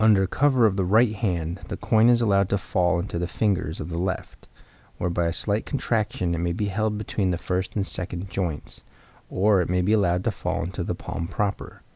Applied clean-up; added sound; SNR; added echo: none; none; none; none.